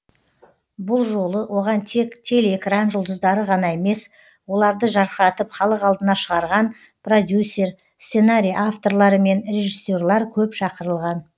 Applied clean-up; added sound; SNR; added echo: none; none; none; none.